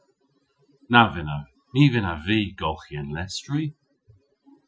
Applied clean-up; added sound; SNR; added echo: classical method Wiener filter.